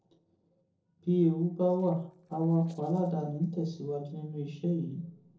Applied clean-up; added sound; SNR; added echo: neural separator model SepFormer DNS4.